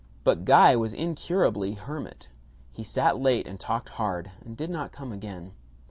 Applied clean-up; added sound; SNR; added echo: none; none; none; none.